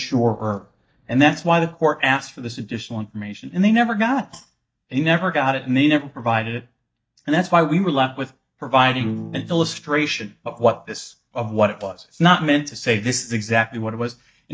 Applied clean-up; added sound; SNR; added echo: neural mask model DeepFilterNet 3.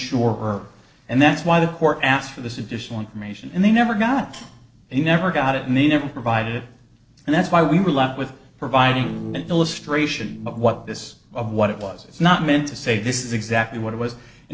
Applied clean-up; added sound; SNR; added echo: neural separator model SepFormer DNS4.